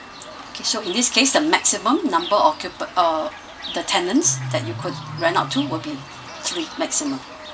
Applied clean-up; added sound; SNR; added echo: none; Bird / Fowl; 13 dB; reverberation time 0.2 s.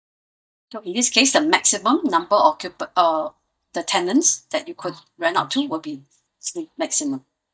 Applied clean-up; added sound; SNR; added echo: neural mask model DeepFilterNet 3.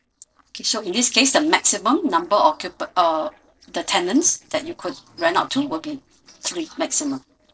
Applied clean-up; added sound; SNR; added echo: neural separator model SepFormer DNS4.